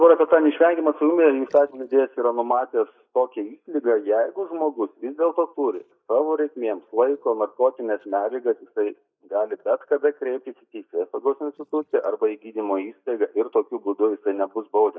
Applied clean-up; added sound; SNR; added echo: neural mask model DeepFilterNet 3.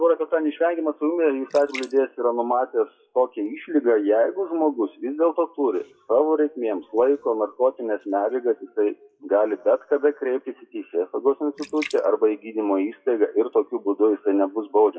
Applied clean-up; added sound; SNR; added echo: classical method WPE with log-MMSE.